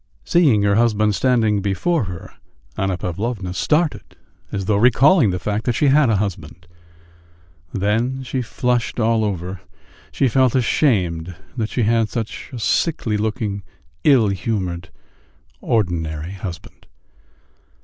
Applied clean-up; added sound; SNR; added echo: none; none; none; none.